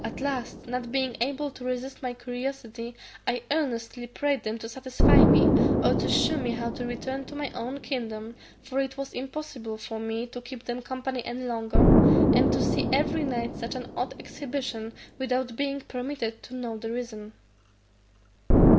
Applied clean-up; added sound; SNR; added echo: none; Explosion; -4 dB; none.